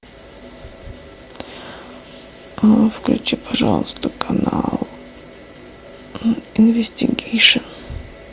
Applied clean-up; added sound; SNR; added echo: none; none; none; none.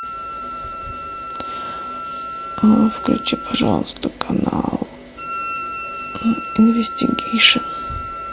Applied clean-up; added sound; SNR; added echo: none; Wind instrument, woodwind instrument; 8 dB; none.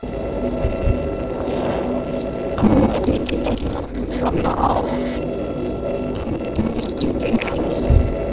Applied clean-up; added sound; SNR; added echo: neural separator model SepFormer DNS4.